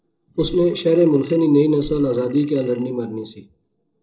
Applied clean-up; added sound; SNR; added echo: neural separator model SepFormer DNS4.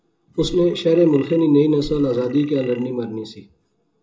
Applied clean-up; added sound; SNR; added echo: none; Burping, eructation; 19 dB; reverberation time 0.2 s.